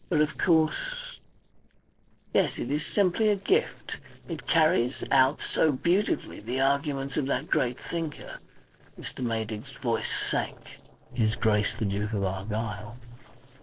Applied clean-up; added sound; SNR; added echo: neural separator model SepFormer DNS4.